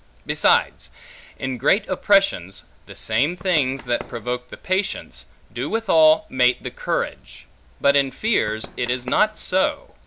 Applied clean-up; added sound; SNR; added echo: none; Run; 17 dB; none.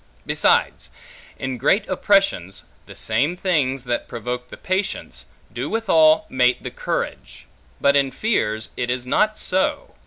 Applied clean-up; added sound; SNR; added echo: none; none; none; none.